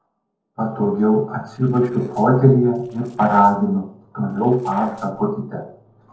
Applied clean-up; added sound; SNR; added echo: neural separator model SepFormer DNS4.